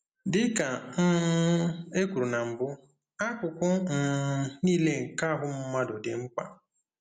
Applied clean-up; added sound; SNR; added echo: none; none; none; none.